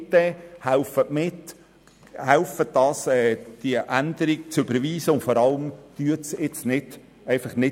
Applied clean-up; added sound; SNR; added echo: none; none; none; none.